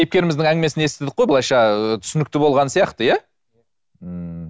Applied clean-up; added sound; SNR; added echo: none; none; none; none.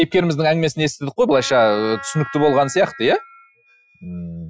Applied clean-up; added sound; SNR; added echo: classical method Wiener filter.